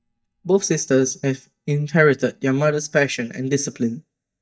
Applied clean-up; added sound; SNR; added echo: neural mask model DeepFilterNet 3.